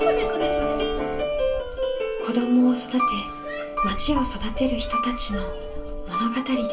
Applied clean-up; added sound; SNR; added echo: none; Dog; 10 dB; reverberation time 0.2 s.